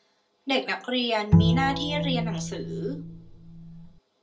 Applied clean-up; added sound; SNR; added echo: none; Bowed string instrument; -4 dB; reverberation time 0.2 s.